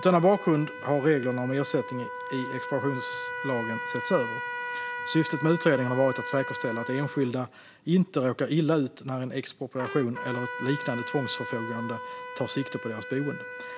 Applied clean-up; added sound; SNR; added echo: none; Trumpet; 9 dB; none.